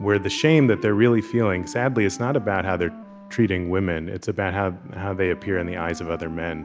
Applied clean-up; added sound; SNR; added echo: none; Wind instrument, woodwind instrument; 17 dB; none.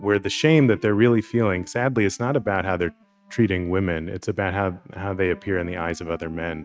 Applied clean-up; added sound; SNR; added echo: neural mask model RNNoise.